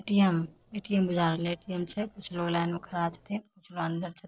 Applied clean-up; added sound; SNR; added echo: neural separator model SepFormer DNS4.